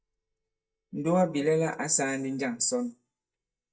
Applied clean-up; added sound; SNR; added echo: neural mask model DeepFilterNet 3.